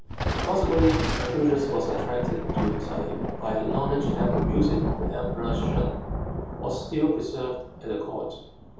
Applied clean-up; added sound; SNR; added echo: none; Thunder; 1 dB; reverberation time 0.7 s.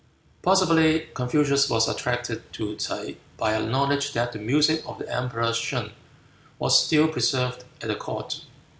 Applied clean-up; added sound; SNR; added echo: none; none; none; none.